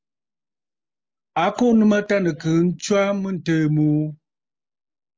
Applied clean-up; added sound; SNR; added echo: none; none; none; none.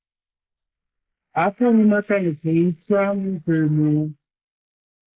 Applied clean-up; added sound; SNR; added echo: neural mask model Resemble Enhance denoiser.